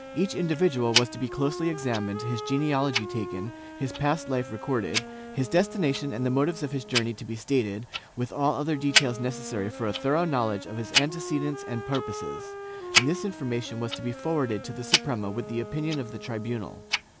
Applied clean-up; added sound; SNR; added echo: none; Wind instrument, woodwind instrument + Tick-tock; 4 dB; none.